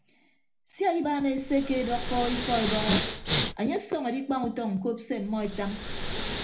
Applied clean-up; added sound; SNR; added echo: none; Respiratory sounds; 3 dB; reverberation time 0.4 s.